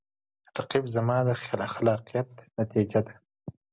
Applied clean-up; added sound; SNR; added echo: none; none; none; none.